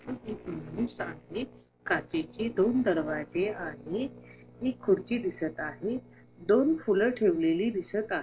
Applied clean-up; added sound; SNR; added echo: neural separator model SepFormer DNS4.